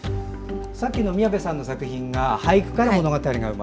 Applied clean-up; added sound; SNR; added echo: none; none; none; none.